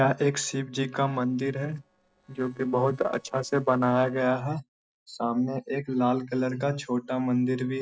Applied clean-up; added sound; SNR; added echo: neural separator model SepFormer DNS4.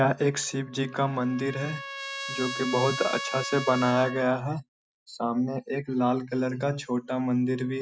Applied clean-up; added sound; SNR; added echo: none; Trumpet; 12 dB; none.